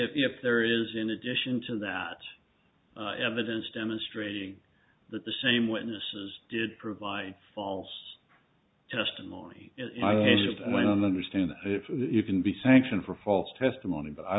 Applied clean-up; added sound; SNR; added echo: none; none; none; none.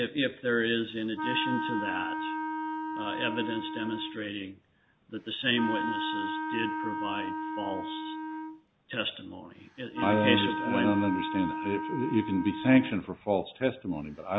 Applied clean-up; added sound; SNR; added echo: none; Wind instrument, woodwind instrument; 5 dB; none.